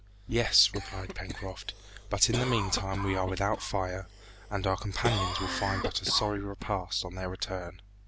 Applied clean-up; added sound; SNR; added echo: none; Cough; 8 dB; none.